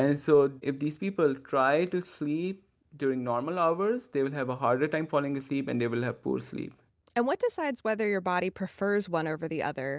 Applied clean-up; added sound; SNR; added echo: none; none; none; none.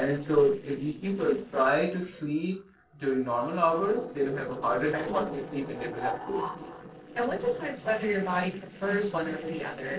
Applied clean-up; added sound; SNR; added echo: neural separator model SepFormer DNS4.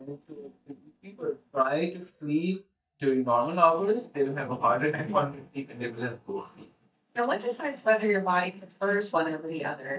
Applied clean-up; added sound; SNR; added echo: neural mask model DeepFilterNet 3.